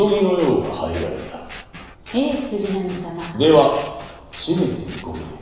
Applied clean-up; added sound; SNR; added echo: none; Scissors; 17 dB; reverberation time 1.0 s.